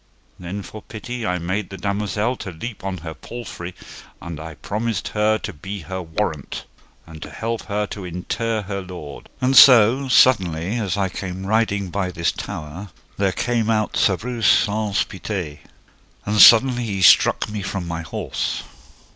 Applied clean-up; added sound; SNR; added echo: none; none; none; none.